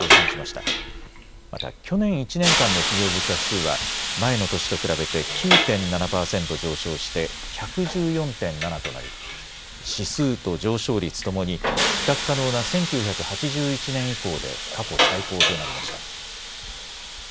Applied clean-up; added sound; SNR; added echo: none; Hiss; -1 dB; none.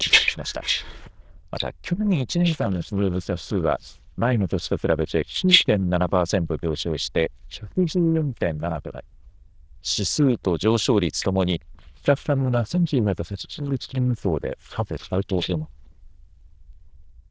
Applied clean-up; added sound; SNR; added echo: neural diffusion model UNIVERSE++.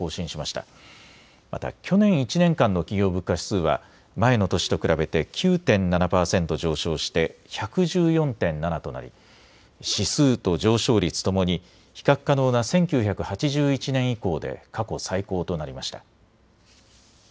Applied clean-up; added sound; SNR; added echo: none; none; none; none.